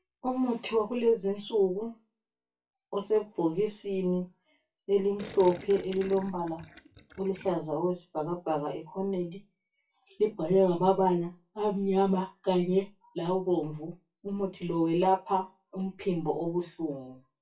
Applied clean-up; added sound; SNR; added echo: classical method WPE with log-MMSE.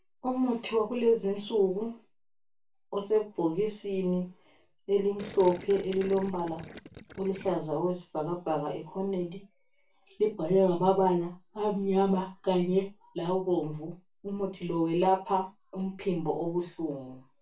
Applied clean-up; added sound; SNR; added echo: none; Gurgling; 16 dB; reverberation time 0.2 s.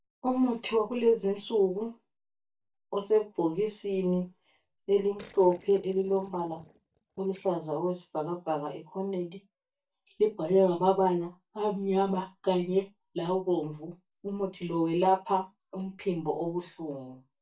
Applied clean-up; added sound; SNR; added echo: neural mask model DeepFilterNet 3.